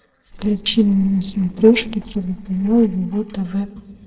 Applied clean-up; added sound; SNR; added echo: neural separator model SepFormer DNS4.